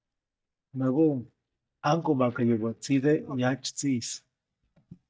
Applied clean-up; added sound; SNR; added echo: neural mask model DeepFilterNet 3.